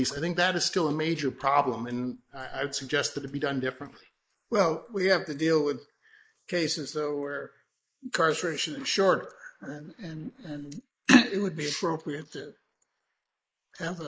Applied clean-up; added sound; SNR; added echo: neural mask model Resemble Enhance denoiser.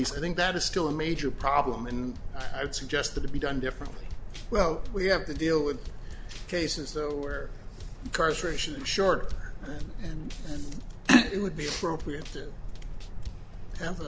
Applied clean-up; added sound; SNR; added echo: none; Drum kit; 18 dB; none.